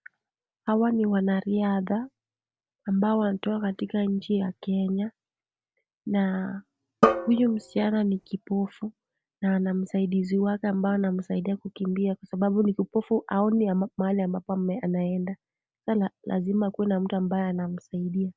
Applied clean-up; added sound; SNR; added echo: none; Drum; 1 dB; none.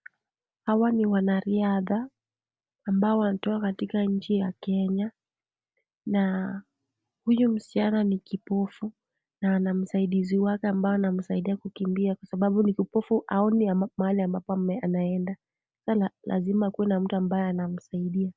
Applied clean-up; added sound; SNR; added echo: none; none; none; none.